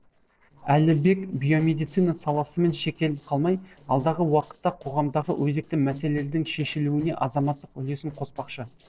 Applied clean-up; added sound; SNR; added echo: neural separator model SepFormer DNS4.